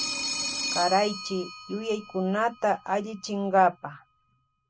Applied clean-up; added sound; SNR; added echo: none; Telephone; 8 dB; none.